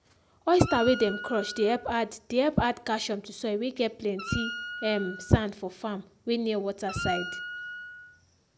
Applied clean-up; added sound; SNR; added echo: none; Wind instrument, woodwind instrument; 10 dB; none.